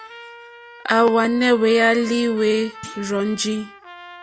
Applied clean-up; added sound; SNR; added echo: none; Thump, thud + Trumpet; 18 dB; none.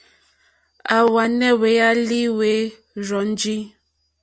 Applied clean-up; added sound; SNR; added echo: none; none; none; none.